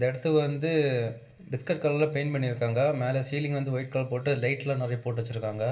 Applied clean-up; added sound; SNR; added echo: none; none; none; reverberation time 0.2 s.